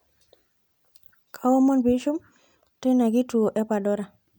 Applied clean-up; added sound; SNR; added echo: none; none; none; none.